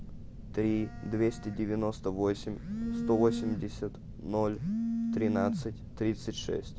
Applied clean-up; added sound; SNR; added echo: none; Telephone; 4 dB; none.